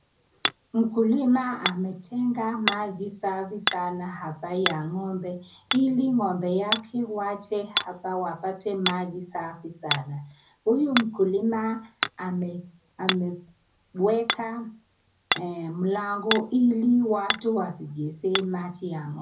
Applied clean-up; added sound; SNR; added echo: none; Hammer; 7 dB; reverberation time 0.4 s.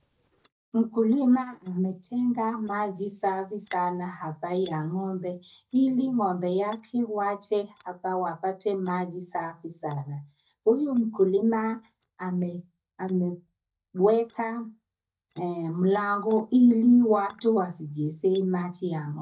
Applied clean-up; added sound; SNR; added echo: neural mask model DeepFilterNet 3.